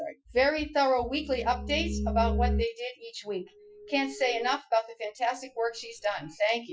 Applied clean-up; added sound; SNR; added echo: classical method Wiener filter.